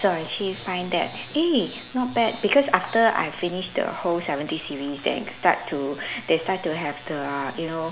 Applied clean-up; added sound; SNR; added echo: none; none; none; none.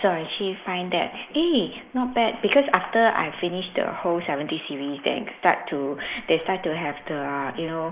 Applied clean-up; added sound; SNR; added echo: neural mask model Resemble Enhance denoiser.